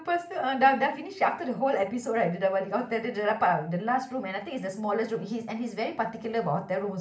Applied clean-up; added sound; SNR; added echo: none; none; none; reverberation time 0.4 s.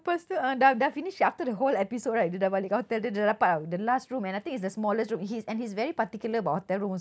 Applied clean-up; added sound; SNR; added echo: none; none; none; none.